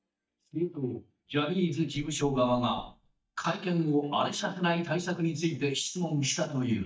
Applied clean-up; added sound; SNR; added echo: neural mask model DeepFilterNet 3.